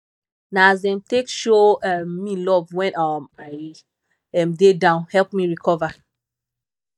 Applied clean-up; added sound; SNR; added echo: neural mask model DeepFilterNet 3.